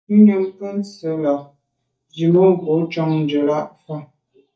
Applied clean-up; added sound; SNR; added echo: neural mask model DeepFilterNet 3.